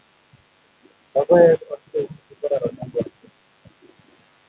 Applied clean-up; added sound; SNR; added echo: none; none; none; none.